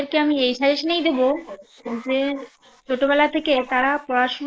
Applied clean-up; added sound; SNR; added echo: neural mask model Resemble Enhance denoiser.